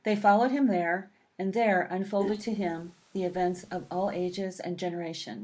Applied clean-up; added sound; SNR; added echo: neural mask model Resemble Enhance denoiser.